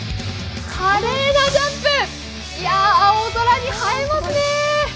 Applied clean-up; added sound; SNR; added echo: none; Bowed string instrument; 14 dB; reverberation time 1.7 s.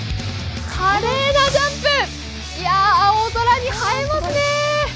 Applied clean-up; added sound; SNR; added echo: none; none; none; none.